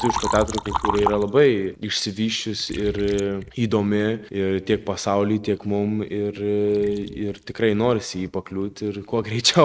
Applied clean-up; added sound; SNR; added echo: neural mask model RNNoise.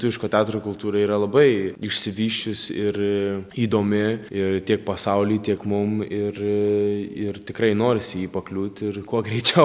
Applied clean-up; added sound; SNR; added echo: none; none; none; none.